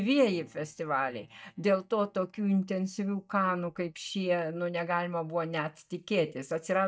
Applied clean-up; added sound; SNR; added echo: neural mask model DeepFilterNet 3.